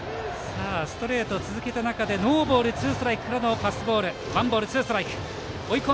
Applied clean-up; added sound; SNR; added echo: none; none; none; none.